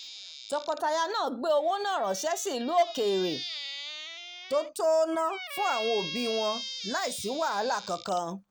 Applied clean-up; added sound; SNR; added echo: none; Squeak; 11 dB; none.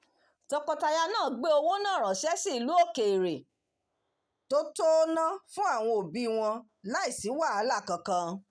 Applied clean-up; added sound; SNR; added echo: none; none; none; none.